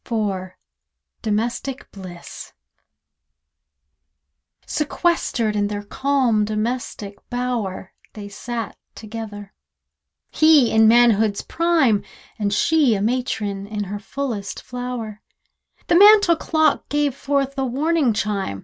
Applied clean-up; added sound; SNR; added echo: none; none; none; none.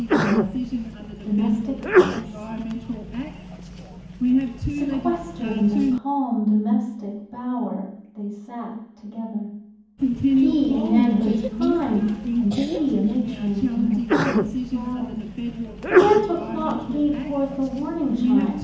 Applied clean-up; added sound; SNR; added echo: none; Sneeze; 0 dB; reverberation time 1.2 s.